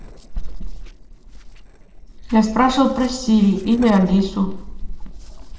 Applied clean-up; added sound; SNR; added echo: neural separator model SepFormer DNS4.